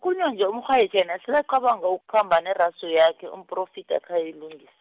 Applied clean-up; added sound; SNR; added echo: none; none; none; none.